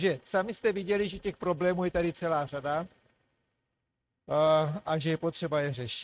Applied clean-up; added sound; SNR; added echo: neural mask model RNNoise.